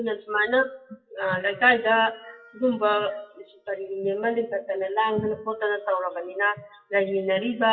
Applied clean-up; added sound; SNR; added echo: classical method WPE with log-MMSE.